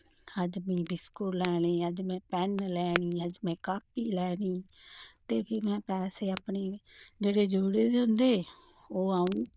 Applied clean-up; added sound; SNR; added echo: neural diffusion model UNIVERSE++.